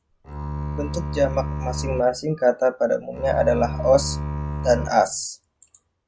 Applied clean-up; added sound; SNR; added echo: none; Bowed string instrument; 6 dB; none.